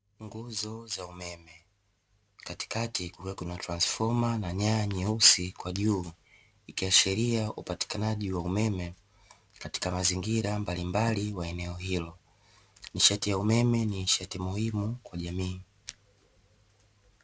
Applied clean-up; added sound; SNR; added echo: none; none; none; none.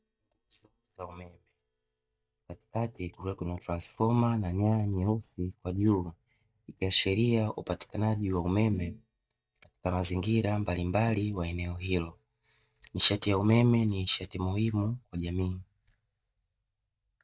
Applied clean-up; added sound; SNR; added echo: neural mask model DeepFilterNet 3.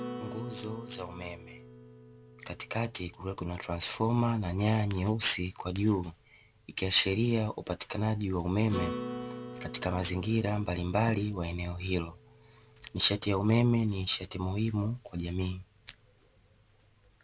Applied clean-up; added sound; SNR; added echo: none; Acoustic guitar; 16 dB; none.